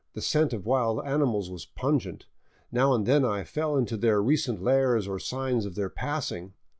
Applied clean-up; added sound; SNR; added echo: none; none; none; none.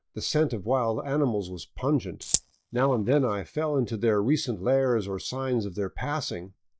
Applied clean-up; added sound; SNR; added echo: neural mask model DeepFilterNet 3.